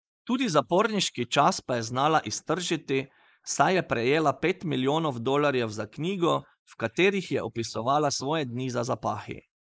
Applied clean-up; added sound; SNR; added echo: neural mask model Resemble Enhance denoiser.